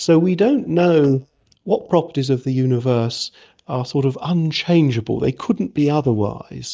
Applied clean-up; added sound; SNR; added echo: neural mask model DeepFilterNet 3.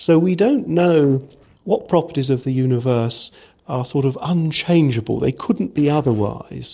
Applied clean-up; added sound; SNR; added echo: neural separator model SepFormer DNS4.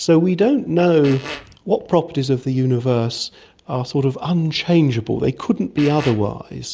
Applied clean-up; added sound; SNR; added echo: none; Fart; 14 dB; none.